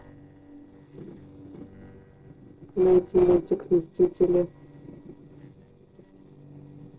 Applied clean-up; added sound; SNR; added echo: neural separator model SepFormer DNS4.